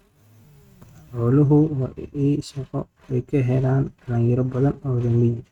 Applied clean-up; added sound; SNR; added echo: neural mask model RNNoise.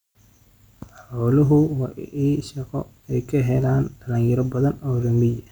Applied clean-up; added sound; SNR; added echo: none; none; none; none.